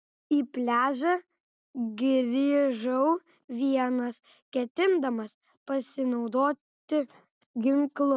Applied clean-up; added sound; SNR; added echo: none; none; none; none.